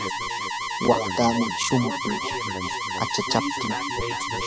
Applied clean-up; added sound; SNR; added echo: none; Alarm; 0 dB; none.